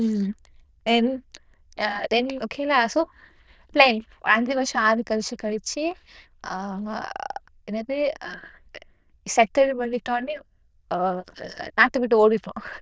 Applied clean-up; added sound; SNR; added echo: neural diffusion model UNIVERSE++.